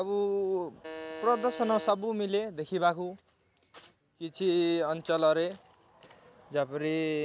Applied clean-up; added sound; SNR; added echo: none; Alarm; 10 dB; none.